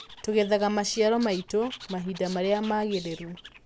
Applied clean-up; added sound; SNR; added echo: none; Animal; 19 dB; none.